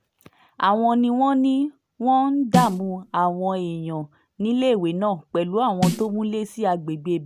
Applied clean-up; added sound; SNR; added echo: none; Snare drum; 5 dB; none.